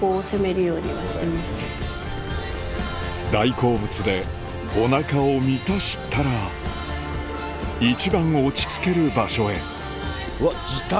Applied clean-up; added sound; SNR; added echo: none; Wind; 16 dB; none.